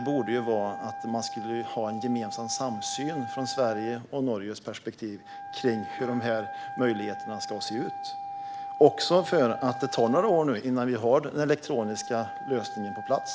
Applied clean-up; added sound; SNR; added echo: none; Wind instrument, woodwind instrument; 10 dB; none.